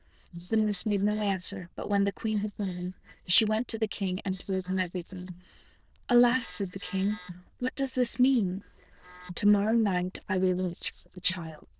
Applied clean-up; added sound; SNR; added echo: neural diffusion model UNIVERSE++.